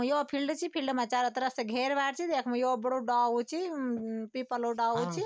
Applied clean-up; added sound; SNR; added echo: none; none; none; none.